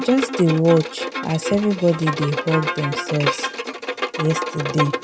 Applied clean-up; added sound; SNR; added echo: none; Bowed string instrument; 5 dB; none.